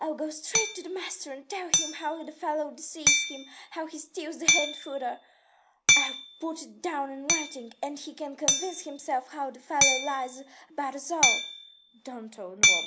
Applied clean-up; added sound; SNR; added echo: none; Hammer; -5 dB; none.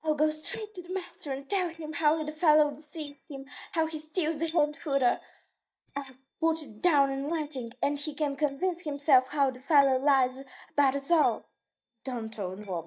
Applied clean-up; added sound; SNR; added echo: neural mask model DeepFilterNet 3.